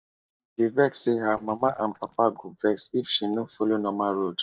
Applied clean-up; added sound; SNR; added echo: neural mask model DeepFilterNet 3.